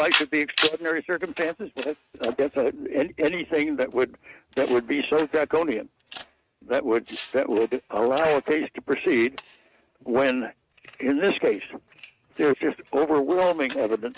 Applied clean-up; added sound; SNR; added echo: neural mask model RNNoise.